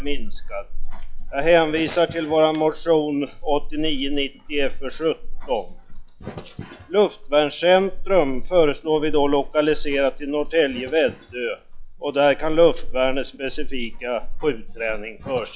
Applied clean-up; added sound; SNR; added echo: classical method log-MMSE.